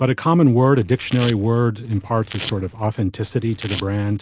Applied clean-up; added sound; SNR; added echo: none; Domestic sounds, home sounds; 16 dB; none.